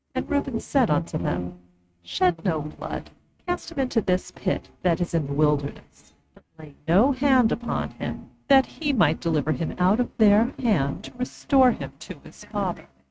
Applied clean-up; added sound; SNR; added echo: neural mask model RNNoise.